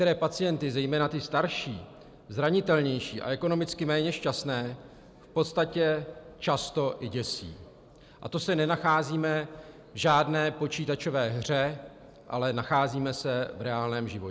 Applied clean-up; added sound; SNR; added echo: none; none; none; none.